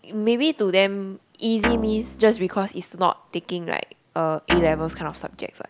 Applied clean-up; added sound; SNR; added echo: none; Guitar; 6 dB; none.